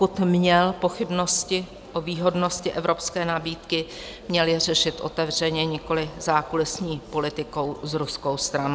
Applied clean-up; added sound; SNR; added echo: none; none; none; none.